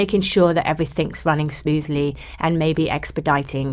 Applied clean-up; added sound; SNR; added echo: none; none; none; none.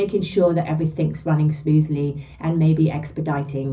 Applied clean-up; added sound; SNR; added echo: none; none; none; reverberation time 0.4 s.